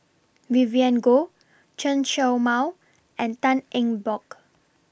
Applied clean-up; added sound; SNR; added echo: none; none; none; none.